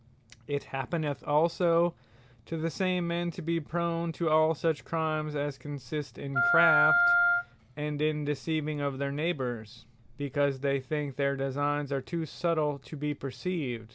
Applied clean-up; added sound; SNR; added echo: none; Wind instrument, woodwind instrument; -4 dB; none.